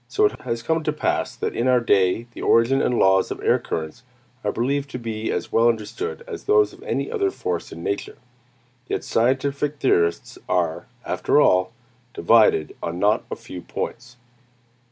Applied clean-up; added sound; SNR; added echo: none; none; none; none.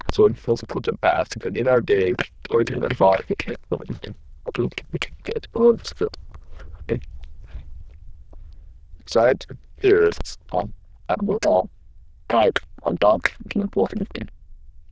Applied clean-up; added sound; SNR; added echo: neural diffusion model UNIVERSE++.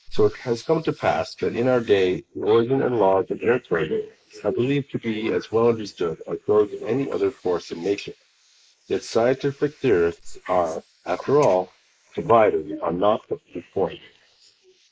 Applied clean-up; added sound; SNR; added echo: neural mask model Resemble Enhance denoiser.